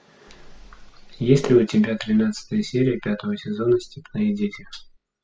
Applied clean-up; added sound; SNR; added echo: classical method spectral subtraction.